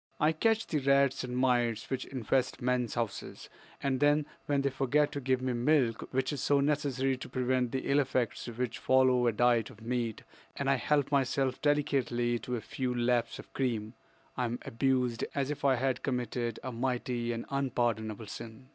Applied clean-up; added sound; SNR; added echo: none; none; none; none.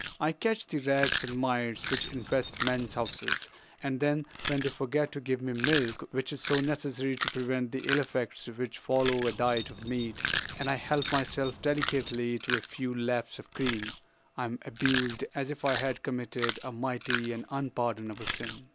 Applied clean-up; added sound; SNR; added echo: none; Chewing, mastication + Keys jangling; 3 dB; none.